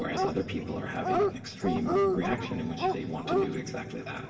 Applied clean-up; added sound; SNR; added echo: none; Dog; -1 dB; reverberation time 2.3 s.